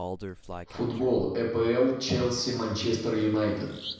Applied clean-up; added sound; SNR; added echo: none; Bird vocalization, bird call, bird song; 15 dB; reverberation time 0.9 s.